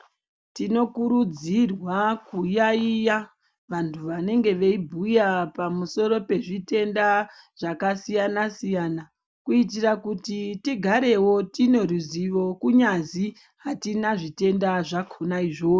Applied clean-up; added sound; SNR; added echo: none; none; none; none.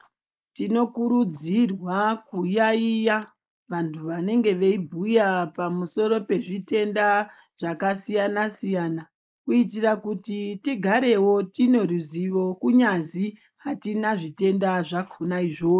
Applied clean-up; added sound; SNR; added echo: neural mask model Resemble Enhance denoiser.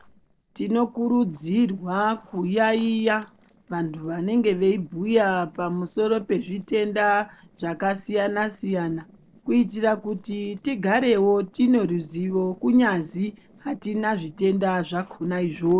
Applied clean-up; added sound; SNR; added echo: neural separator model SepFormer DNS4.